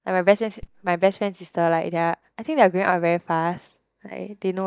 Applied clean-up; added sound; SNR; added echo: neural mask model DeepFilterNet 3.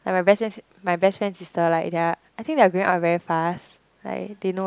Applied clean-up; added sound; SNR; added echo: none; none; none; none.